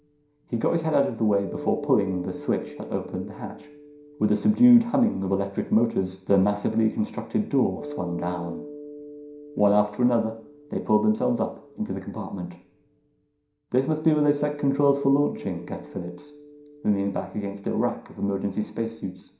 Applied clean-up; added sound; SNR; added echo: none; Mallet percussion; 16 dB; reverberation time 0.5 s.